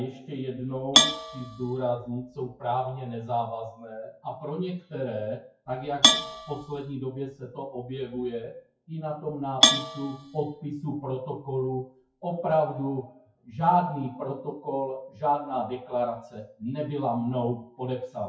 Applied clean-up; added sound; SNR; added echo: classical method WPE with log-MMSE.